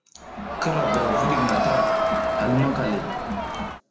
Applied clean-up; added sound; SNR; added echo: none; Crowd; -3 dB; reverberation time 0.8 s.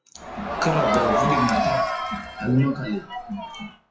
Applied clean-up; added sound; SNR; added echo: classical method WPE with log-MMSE.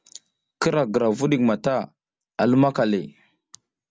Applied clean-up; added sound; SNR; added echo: none; none; none; none.